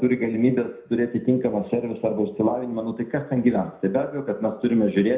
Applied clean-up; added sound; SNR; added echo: none; none; none; reverberation time 0.4 s.